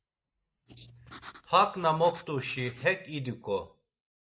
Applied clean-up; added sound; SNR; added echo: neural mask model Resemble Enhance denoiser.